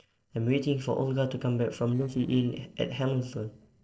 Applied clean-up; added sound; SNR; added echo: neural separator model SepFormer DNS4.